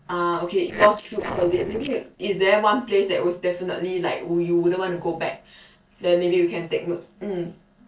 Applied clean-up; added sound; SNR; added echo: neural separator model SepFormer DNS4.